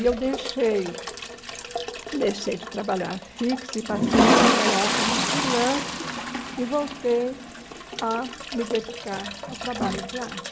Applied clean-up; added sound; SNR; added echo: none; Toilet flush; -1 dB; none.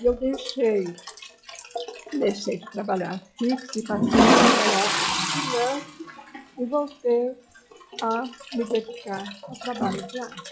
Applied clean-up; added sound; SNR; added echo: classical method log-MMSE.